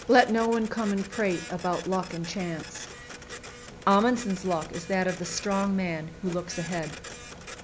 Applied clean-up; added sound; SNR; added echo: none; Printer; 15 dB; none.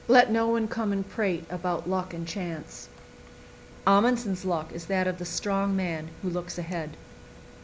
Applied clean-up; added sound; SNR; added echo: none; none; none; none.